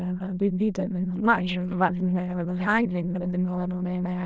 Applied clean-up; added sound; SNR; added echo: neural diffusion model UNIVERSE++.